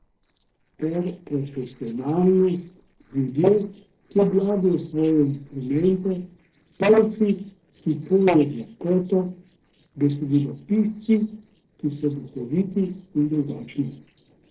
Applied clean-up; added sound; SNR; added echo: neural separator model SepFormer DNS4.